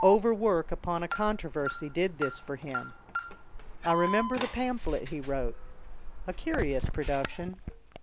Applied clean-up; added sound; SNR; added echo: none; Alarm; 5 dB; none.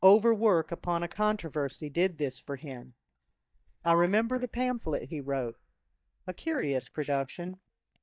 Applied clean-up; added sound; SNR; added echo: neural mask model DeepFilterNet 3.